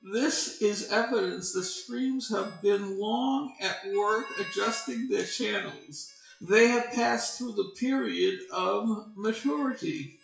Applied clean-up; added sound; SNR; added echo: classical method WPE with log-MMSE.